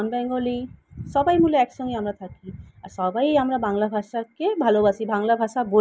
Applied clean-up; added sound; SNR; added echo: none; none; none; none.